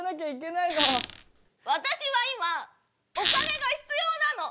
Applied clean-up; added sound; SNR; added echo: none; Squeak; -4 dB; none.